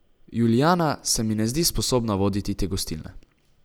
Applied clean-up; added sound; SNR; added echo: none; none; none; none.